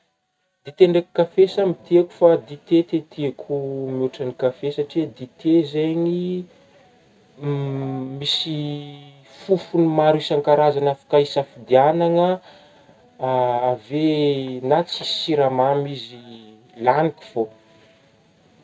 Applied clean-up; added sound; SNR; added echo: none; none; none; none.